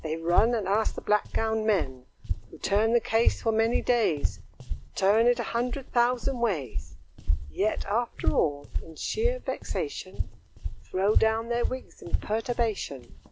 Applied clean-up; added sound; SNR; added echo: none; Walk, footsteps; 2 dB; none.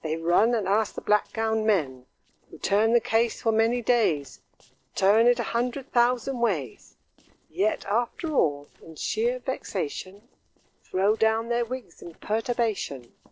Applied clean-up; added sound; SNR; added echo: neural separator model SepFormer DNS4.